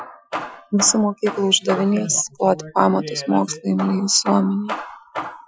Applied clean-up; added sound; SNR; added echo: classical method Wiener filter.